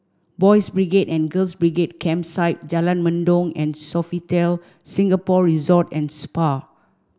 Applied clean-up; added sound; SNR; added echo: none; none; none; none.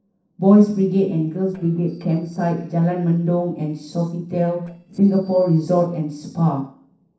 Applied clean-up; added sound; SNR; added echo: neural separator model SepFormer DNS4.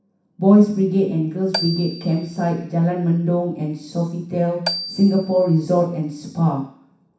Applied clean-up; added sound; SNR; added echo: none; Marimba, xylophone; 10 dB; reverberation time 0.6 s.